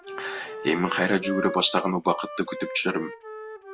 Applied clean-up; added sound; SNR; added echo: none; Wind instrument, woodwind instrument; 11 dB; none.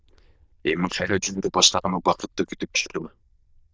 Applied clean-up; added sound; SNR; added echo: neural diffusion model UNIVERSE++.